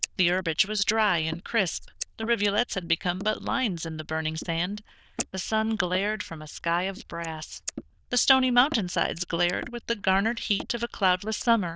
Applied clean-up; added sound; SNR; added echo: neural diffusion model UNIVERSE++.